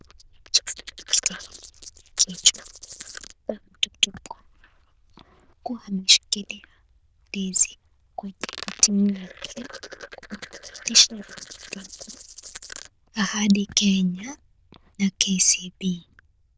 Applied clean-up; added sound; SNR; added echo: neural diffusion model UNIVERSE++.